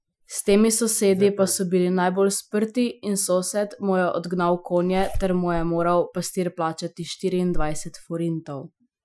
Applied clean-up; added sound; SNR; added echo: classical method Wiener filter.